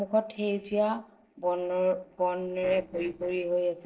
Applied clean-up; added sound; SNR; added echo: neural separator model SepFormer DNS4.